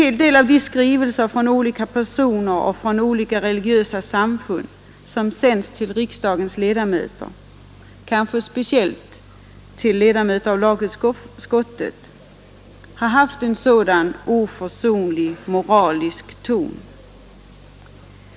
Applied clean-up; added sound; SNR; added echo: none; none; none; none.